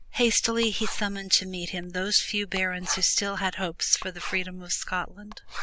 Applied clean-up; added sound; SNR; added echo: none; Writing; 9 dB; none.